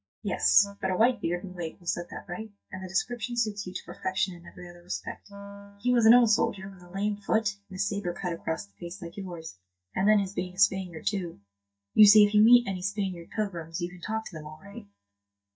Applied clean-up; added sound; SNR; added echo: neural mask model DeepFilterNet 3.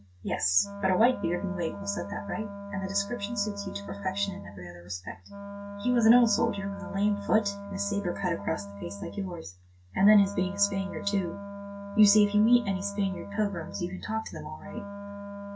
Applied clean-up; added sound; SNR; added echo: none; Wind instrument, woodwind instrument; 11 dB; reverberation time 0.1 s.